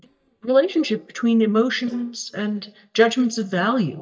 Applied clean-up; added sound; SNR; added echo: neural mask model DeepFilterNet 3.